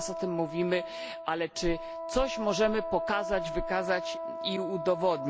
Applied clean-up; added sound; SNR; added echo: none; Wind instrument, woodwind instrument; 6 dB; none.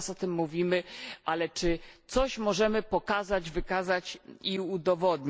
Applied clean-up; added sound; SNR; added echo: none; none; none; none.